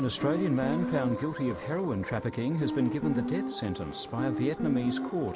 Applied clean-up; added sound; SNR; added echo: none; Guitar; 3 dB; none.